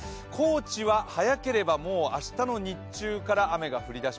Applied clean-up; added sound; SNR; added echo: none; none; none; none.